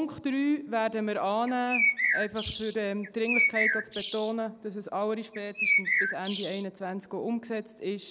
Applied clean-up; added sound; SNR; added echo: none; Bird; -2 dB; none.